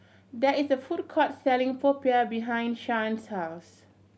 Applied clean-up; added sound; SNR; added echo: none; none; none; none.